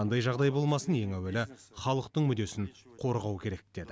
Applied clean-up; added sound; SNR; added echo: none; none; none; none.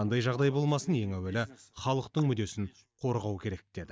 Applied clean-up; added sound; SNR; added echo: neural mask model DeepFilterNet 3.